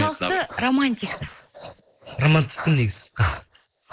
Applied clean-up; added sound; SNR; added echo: neural mask model Resemble Enhance denoiser.